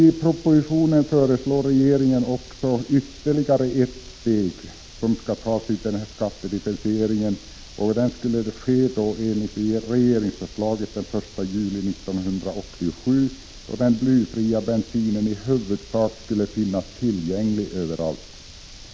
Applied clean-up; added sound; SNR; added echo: none; none; none; none.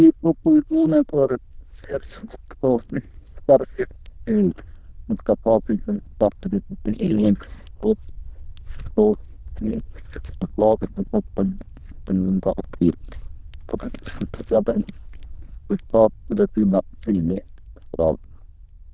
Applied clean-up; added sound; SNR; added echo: neural diffusion model UNIVERSE++.